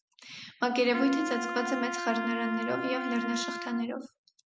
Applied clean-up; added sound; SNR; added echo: none; Trumpet; 5 dB; none.